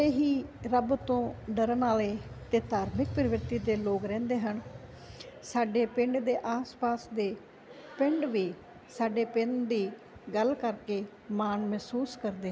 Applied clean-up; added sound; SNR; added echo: none; none; none; none.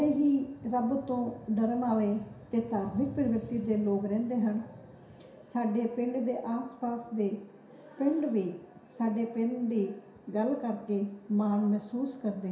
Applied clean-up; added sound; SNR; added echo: none; none; none; reverberation time 0.7 s.